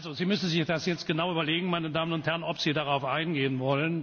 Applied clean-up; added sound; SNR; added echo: none; none; none; none.